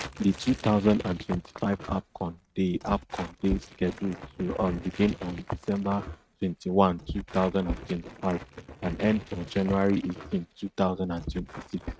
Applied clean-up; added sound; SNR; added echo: neural mask model RNNoise.